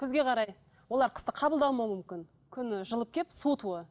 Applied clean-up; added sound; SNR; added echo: none; none; none; none.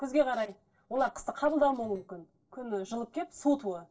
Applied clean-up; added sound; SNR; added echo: neural separator model SepFormer DNS4.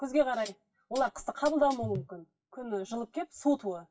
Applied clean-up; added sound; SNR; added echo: classical method WPE with log-MMSE.